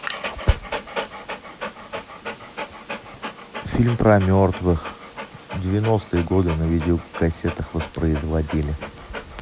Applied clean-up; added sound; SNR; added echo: none; Dog; 11 dB; none.